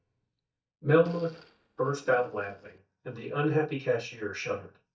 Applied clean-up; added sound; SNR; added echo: neural mask model DeepFilterNet 3.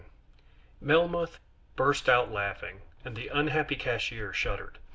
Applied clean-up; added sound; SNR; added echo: none; none; none; none.